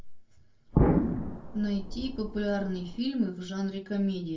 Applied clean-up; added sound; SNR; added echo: none; Explosion; -3 dB; reverberation time 0.3 s.